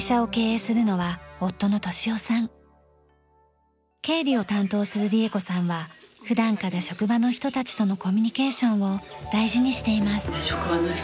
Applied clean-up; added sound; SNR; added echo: none; none; none; none.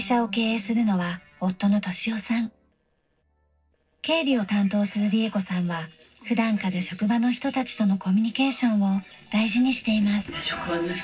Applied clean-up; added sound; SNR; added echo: neural separator model SepFormer DNS4.